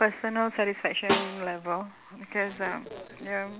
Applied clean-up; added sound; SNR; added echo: none; Snare drum; 5 dB; none.